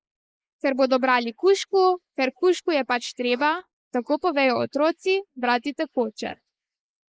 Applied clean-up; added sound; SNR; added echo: neural mask model Resemble Enhance denoiser.